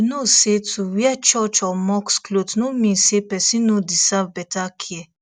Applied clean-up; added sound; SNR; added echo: none; none; none; none.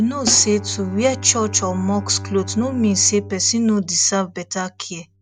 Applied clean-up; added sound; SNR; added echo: none; Bowed string instrument + Snare drum; 13 dB; none.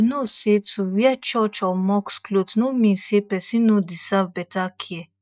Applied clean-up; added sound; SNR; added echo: neural mask model DeepFilterNet 3.